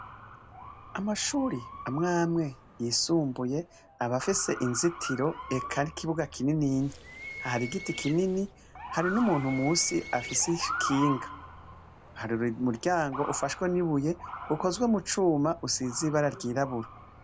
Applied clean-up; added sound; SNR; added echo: none; Bird + Motor vehicle (road) / Siren; 11 dB; none.